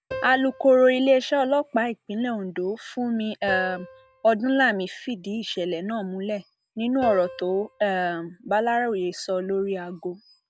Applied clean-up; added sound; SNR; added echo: none; Piano; 18 dB; none.